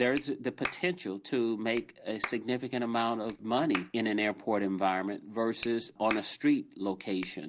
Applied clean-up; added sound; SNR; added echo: none; Clapping; 14 dB; none.